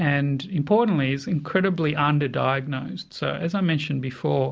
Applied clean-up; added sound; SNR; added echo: none; none; none; none.